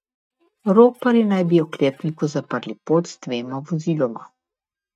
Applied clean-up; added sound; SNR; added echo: neural mask model DeepFilterNet 3.